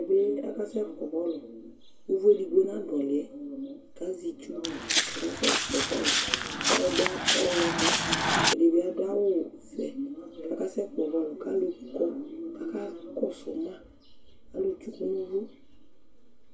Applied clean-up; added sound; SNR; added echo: none; Walk, footsteps; -3 dB; reverberation time 0.2 s.